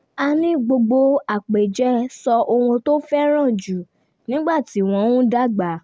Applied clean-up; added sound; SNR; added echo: none; none; none; none.